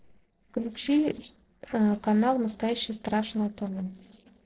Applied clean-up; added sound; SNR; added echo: neural separator model SepFormer DNS4.